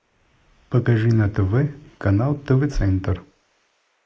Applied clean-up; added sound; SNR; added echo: neural mask model Resemble Enhance denoiser.